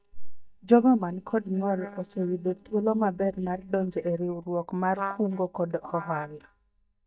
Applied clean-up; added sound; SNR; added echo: neural mask model DeepFilterNet 3.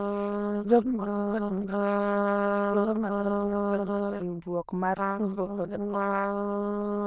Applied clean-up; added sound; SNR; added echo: neural diffusion model UNIVERSE++.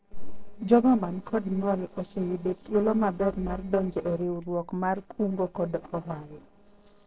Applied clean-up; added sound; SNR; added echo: neural separator model SepFormer DNS4.